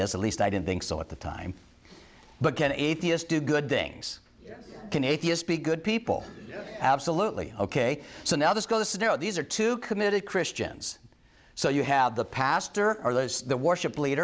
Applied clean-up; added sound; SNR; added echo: none; none; none; none.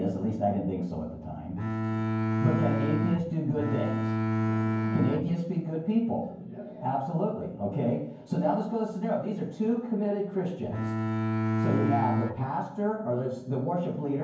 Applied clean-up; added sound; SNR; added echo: none; Bowed string instrument; -2 dB; reverberation time 0.9 s.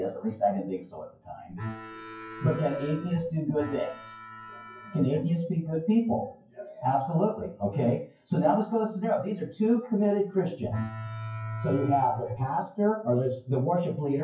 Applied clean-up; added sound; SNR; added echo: classical method WPE with log-MMSE.